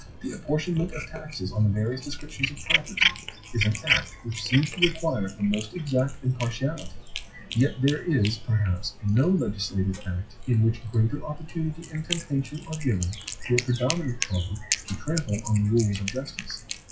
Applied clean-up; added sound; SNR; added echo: classical method WPE with log-MMSE.